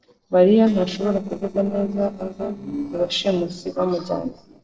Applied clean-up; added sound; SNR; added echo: neural separator model SepFormer DNS4.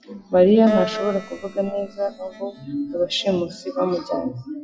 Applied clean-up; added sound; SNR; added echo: classical method WPE with log-MMSE.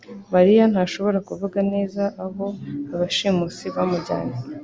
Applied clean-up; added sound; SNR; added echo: none; none; none; none.